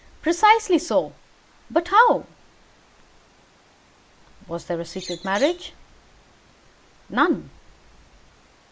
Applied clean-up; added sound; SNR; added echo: neural mask model Resemble Enhance denoiser.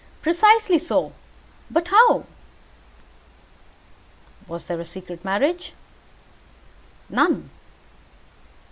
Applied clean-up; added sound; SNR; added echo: none; none; none; none.